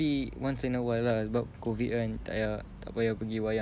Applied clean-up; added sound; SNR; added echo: none; none; none; none.